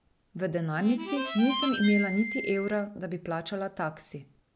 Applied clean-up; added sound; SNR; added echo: none; Harmonica; 4 dB; none.